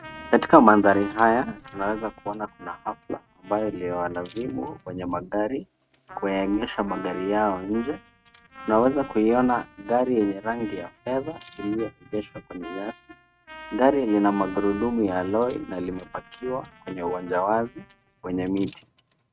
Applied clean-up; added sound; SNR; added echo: neural mask model RNNoise.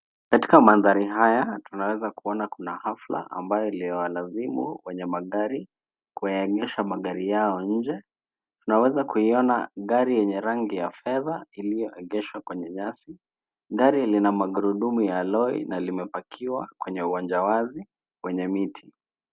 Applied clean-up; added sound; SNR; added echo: none; none; none; none.